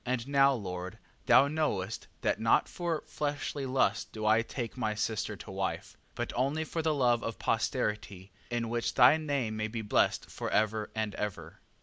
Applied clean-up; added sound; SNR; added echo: none; none; none; none.